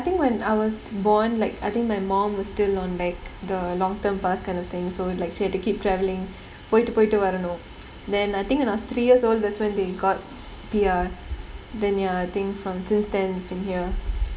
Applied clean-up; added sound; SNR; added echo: none; none; none; reverberation time 0.5 s.